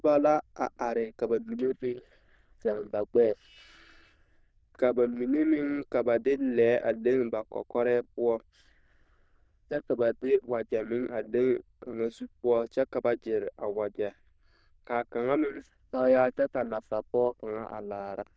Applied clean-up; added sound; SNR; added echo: neural diffusion model UNIVERSE++.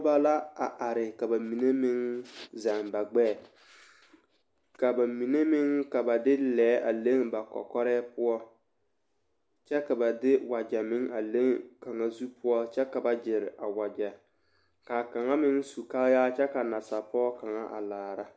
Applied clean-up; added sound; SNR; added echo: none; none; none; none.